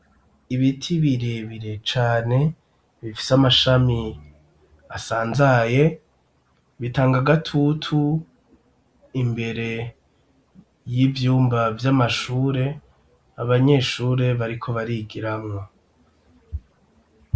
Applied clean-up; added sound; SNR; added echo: none; none; none; none.